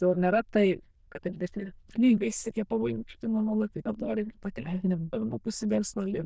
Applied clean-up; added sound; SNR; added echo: neural diffusion model UNIVERSE++.